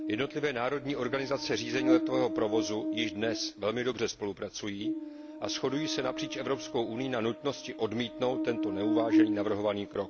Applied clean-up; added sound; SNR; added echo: none; Buzz; 2 dB; none.